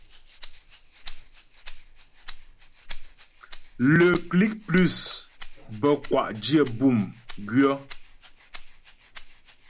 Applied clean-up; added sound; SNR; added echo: none; Rattle (instrument); 11 dB; none.